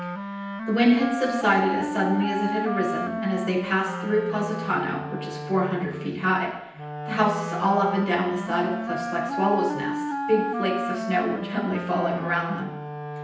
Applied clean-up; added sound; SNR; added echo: none; Wind instrument, woodwind instrument; 5 dB; reverberation time 0.9 s.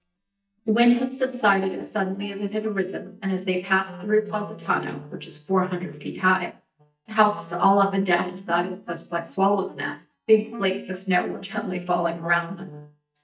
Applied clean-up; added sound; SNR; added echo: neural mask model DeepFilterNet 3.